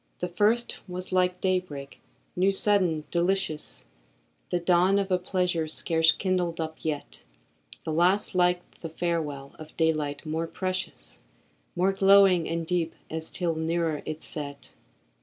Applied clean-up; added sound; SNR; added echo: none; none; none; none.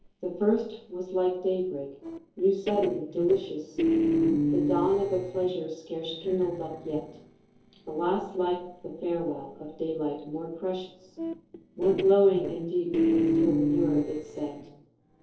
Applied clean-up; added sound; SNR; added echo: neural separator model SepFormer DNS4.